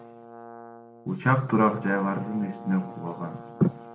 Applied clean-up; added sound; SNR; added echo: none; Brass instrument; 16 dB; none.